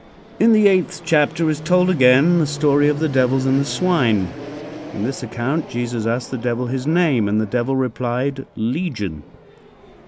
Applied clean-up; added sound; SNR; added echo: none; Fixed-wing aircraft, airplane; 15 dB; none.